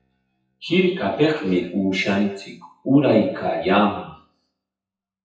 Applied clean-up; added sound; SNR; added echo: classical method WPE with log-MMSE.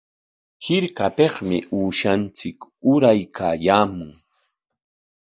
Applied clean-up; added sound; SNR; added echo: none; none; none; none.